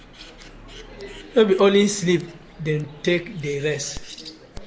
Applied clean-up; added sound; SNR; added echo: none; Scissors + Bird; 18 dB; none.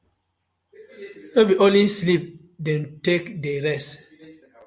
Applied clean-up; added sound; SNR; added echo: none; none; none; none.